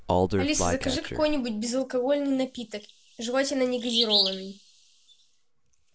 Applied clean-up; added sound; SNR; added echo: none; Bird vocalization, bird call, bird song; 2 dB; none.